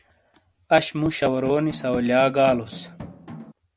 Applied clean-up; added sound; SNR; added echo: none; Drum; 14 dB; none.